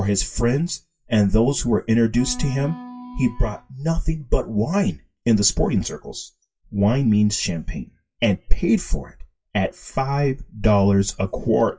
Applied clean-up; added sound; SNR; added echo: classical method WPE with log-MMSE.